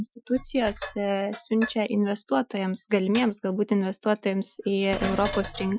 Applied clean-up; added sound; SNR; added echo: classical method Wiener filter.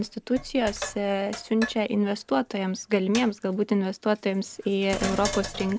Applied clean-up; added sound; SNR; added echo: none; Sink (filling or washing); 12 dB; none.